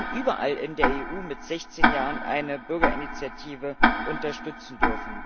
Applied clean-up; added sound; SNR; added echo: none; Tick-tock; -4 dB; none.